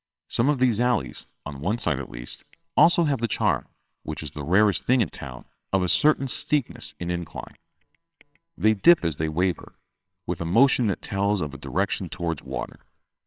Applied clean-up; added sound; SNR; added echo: neural separator model SepFormer WHAMR!.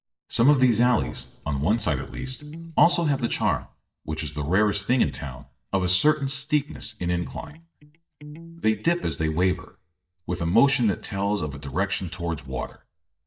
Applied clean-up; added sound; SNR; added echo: neural mask model DeepFilterNet 3.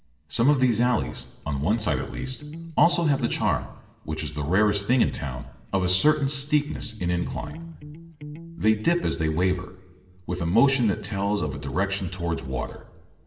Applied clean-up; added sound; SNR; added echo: none; Electric guitar; 12 dB; reverberation time 0.8 s.